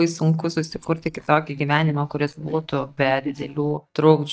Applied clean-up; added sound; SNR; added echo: neural mask model DeepFilterNet 3.